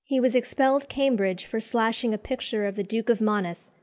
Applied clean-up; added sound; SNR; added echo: none; none; none; none.